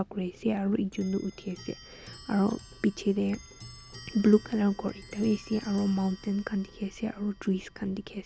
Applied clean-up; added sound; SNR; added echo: none; Clock; 19 dB; none.